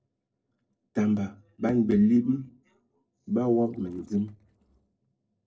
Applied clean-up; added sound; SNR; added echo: neural separator model SepFormer DNS4.